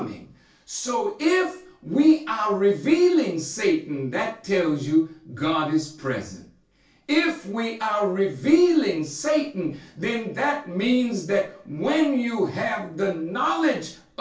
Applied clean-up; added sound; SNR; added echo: none; none; none; reverberation time 0.3 s.